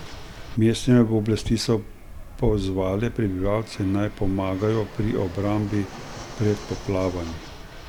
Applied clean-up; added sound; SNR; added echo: none; Fixed-wing aircraft, airplane; 15 dB; none.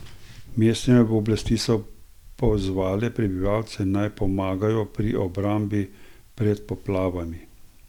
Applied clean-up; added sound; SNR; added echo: none; none; none; none.